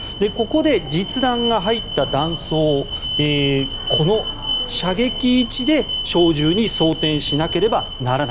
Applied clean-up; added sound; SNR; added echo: none; Alarm; 7 dB; none.